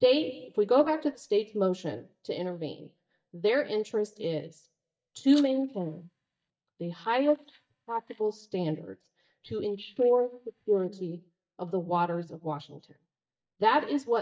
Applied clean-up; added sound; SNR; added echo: neural mask model DeepFilterNet 3.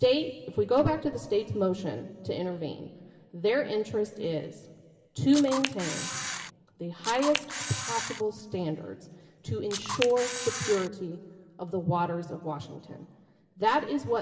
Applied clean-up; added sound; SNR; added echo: none; Camera; 5 dB; reverberation time 1.6 s.